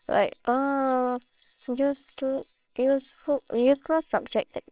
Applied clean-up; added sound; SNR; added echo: neural separator model SepFormer WHAMR!.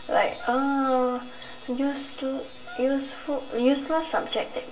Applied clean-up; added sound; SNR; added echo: none; Wind instrument, woodwind instrument; 20 dB; reverberation time 0.2 s.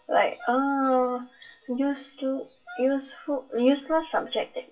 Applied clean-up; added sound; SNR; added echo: classical method WPE with log-MMSE.